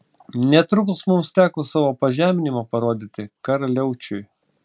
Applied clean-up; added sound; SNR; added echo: none; none; none; none.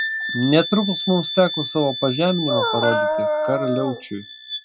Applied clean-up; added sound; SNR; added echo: classical method log-MMSE.